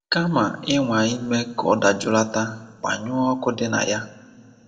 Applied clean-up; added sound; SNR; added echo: none; none; none; reverberation time 1.0 s.